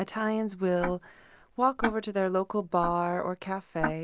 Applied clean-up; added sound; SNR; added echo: neural mask model Resemble Enhance denoiser.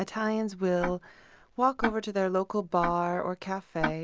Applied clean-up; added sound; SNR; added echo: none; Tick-tock; 9 dB; none.